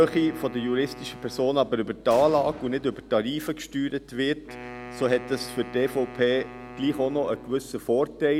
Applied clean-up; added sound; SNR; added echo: none; Explosion + Wind instrument, woodwind instrument; 17 dB; none.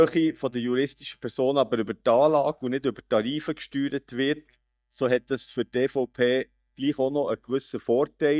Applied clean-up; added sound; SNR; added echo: neural mask model DeepFilterNet 3.